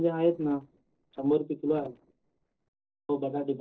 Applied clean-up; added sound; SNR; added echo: neural separator model SepFormer DNS4.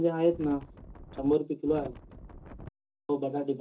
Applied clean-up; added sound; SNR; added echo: none; Wind; 15 dB; reverberation time 0.2 s.